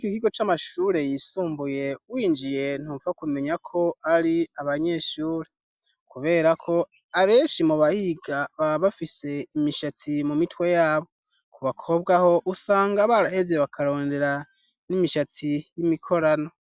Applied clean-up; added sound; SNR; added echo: none; none; none; none.